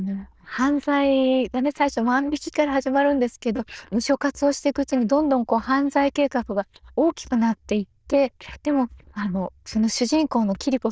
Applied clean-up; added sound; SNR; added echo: neural diffusion model UNIVERSE++.